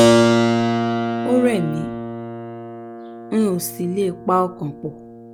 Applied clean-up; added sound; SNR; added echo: none; Keyboard (musical); -3 dB; none.